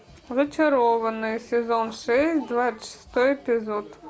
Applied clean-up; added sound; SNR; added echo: none; none; none; none.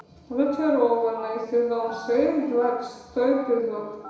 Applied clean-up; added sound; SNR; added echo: none; Telephone; 19 dB; reverberation time 1.0 s.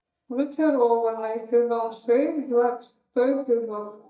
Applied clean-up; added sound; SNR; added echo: neural mask model DeepFilterNet 3.